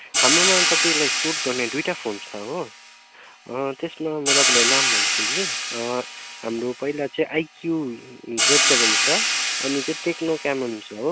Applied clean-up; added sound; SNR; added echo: none; Hi-hat; -4 dB; none.